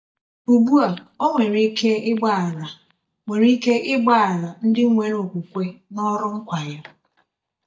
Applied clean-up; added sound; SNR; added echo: neural mask model DeepFilterNet 3.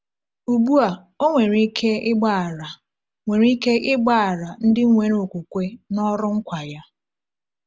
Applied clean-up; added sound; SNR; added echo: none; none; none; none.